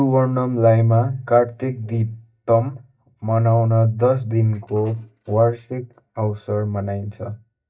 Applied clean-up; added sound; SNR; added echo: neural mask model DeepFilterNet 3.